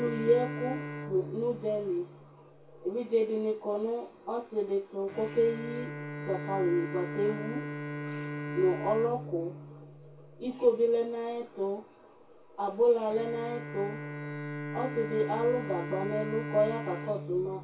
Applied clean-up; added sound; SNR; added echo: none; Bowed string instrument; 9 dB; reverberation time 0.2 s.